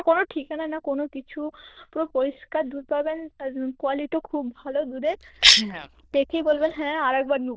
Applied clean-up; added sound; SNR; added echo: neural diffusion model UNIVERSE++.